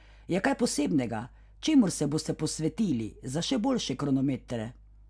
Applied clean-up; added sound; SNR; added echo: none; none; none; none.